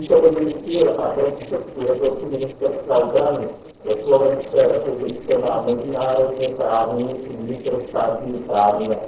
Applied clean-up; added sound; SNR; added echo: neural separator model SepFormer DNS4.